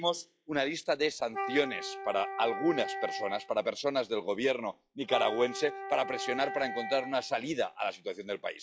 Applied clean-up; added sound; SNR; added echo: classical method log-MMSE.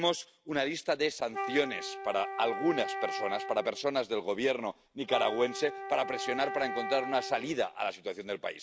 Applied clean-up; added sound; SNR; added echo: none; Wind instrument, woodwind instrument; 7 dB; none.